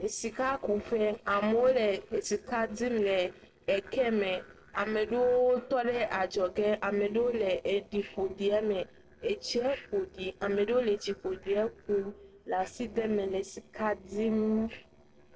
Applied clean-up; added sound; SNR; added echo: neural separator model SepFormer DNS4.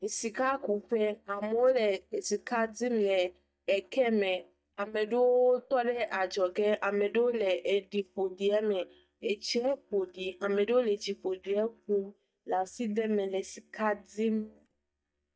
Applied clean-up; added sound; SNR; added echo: neural mask model DeepFilterNet 3.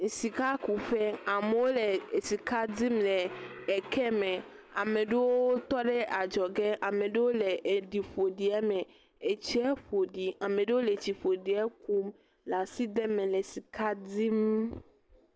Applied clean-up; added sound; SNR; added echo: none; none; none; none.